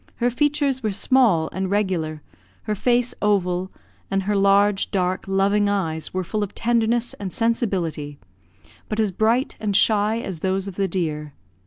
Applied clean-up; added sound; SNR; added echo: none; none; none; none.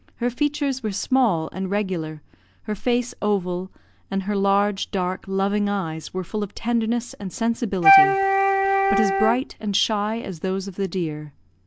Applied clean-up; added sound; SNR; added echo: none; Wind instrument, woodwind instrument; -4 dB; none.